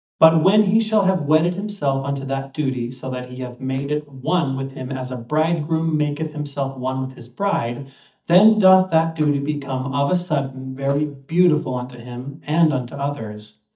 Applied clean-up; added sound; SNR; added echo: neural mask model DeepFilterNet 3.